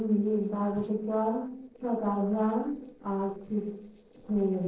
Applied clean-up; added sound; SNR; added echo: neural separator model SepFormer DNS4.